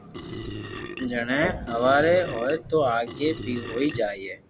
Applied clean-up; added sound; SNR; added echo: none; Burping, eructation; 11 dB; none.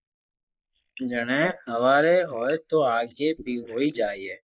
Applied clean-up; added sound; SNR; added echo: neural mask model Resemble Enhance denoiser.